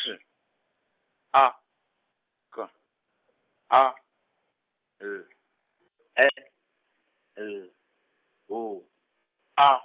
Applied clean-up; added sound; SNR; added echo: none; none; none; none.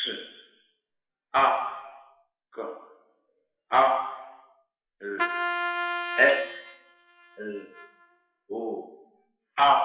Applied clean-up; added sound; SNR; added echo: classical method WPE with log-MMSE.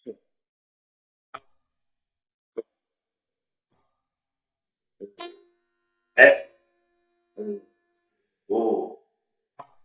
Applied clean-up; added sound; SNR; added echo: neural mask model DeepFilterNet 3.